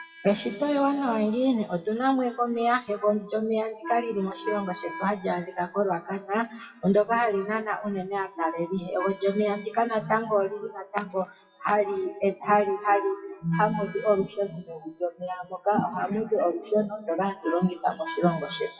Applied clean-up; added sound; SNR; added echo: classical method WPE with log-MMSE.